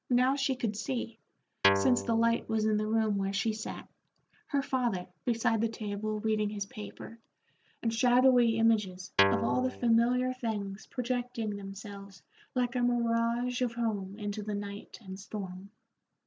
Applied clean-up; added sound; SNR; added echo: none; Guitar; 1 dB; none.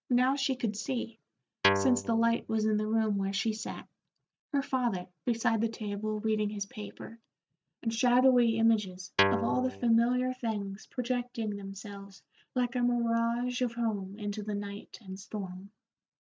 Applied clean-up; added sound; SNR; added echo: neural mask model RNNoise.